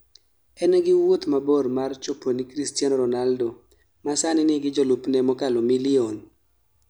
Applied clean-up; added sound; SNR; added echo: none; none; none; none.